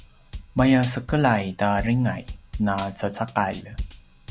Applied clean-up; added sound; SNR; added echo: none; Drum / Drum kit; 13 dB; none.